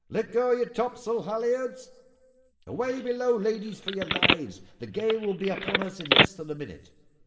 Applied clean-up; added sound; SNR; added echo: none; Telephone; -2 dB; reverberation time 1.6 s.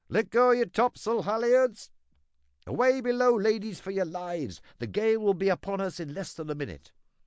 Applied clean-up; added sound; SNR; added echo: none; none; none; none.